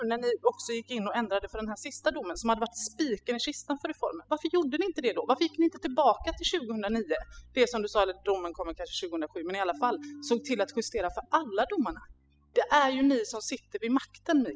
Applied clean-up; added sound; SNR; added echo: classical method spectral subtraction.